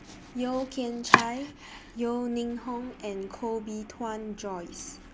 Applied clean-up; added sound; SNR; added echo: none; Domestic sounds, home sounds; 0 dB; none.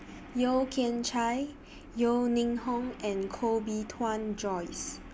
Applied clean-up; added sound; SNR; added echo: none; none; none; none.